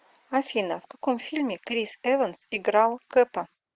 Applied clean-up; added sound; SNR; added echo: none; none; none; none.